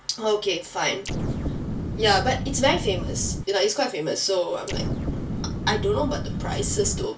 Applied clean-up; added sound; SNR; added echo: none; Explosion; 3 dB; reverberation time 0.2 s.